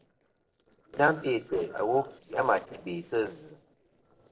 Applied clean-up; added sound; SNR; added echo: neural separator model SepFormer DNS4.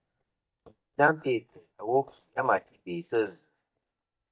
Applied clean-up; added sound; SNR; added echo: neural mask model DeepFilterNet 3.